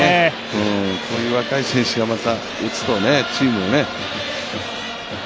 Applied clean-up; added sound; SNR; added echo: none; Bowed string instrument; 19 dB; none.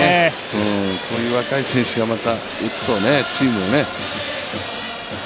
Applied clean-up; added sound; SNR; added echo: none; none; none; none.